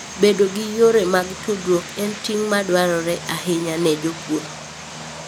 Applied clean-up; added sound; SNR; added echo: none; Vehicle; 13 dB; none.